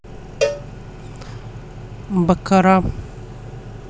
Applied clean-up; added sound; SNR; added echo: none; Cowbell; 7 dB; none.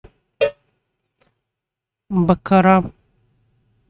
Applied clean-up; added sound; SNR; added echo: neural mask model RNNoise.